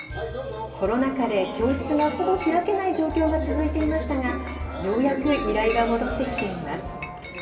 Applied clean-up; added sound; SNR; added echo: none; Chatter / Chink, clink; 19 dB; reverberation time 2.8 s.